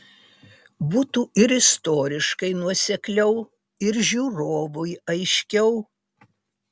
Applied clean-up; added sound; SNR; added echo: none; none; none; none.